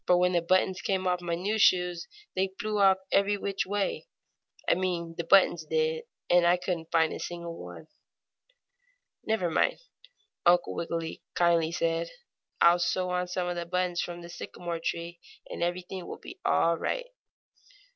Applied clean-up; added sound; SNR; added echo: none; none; none; none.